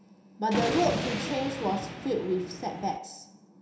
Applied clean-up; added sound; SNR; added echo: none; Thunder; 4 dB; reverberation time 0.7 s.